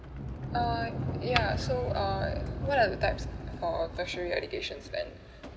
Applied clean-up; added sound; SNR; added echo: none; Sliding door; 3 dB; none.